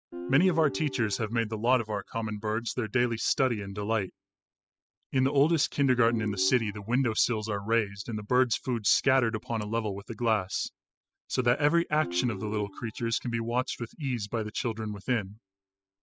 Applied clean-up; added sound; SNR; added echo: classical method spectral subtraction.